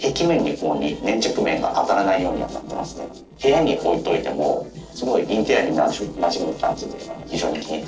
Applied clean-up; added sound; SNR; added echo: neural separator model SepFormer DNS4.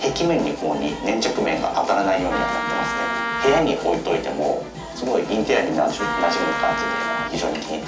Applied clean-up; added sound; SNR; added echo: none; Wind instrument, woodwind instrument; 4 dB; reverberation time 0.4 s.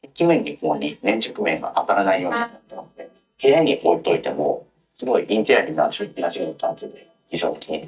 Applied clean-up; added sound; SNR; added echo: neural mask model DeepFilterNet 3.